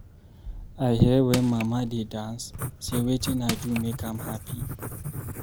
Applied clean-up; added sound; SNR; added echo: none; Writing + Crushing; 8 dB; none.